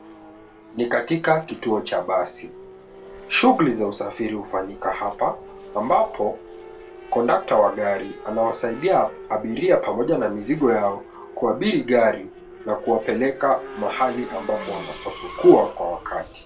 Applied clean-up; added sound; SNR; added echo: none; Race car, auto racing / Accelerating, revving, vroom; 17 dB; reverberation time 0.2 s.